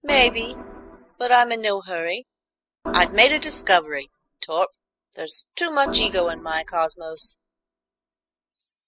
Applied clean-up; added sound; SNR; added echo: classical method spectral subtraction.